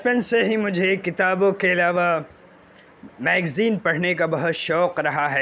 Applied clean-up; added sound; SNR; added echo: none; none; none; none.